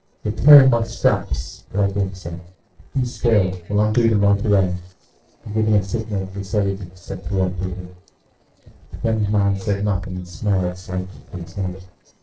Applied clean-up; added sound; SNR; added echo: neural separator model SepFormer DNS4.